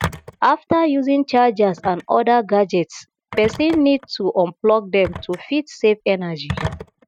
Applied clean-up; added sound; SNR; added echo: neural mask model RNNoise.